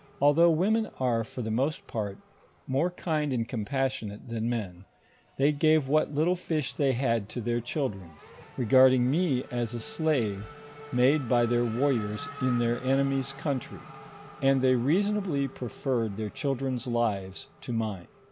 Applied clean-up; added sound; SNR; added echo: none; Race car, auto racing / Accelerating, revving, vroom; 20 dB; none.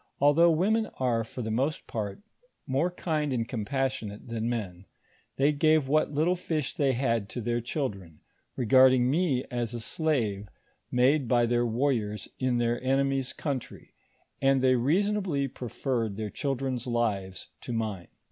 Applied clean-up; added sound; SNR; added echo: none; none; none; none.